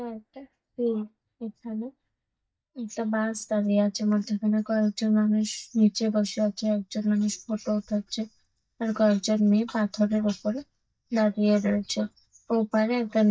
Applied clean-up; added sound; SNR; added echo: neural mask model DeepFilterNet 3.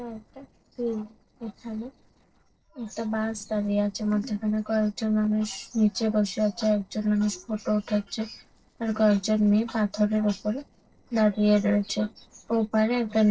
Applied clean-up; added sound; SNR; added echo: neural separator model SepFormer DNS4.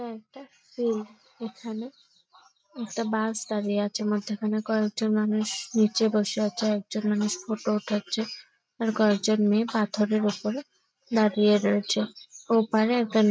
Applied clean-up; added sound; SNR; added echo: none; none; none; none.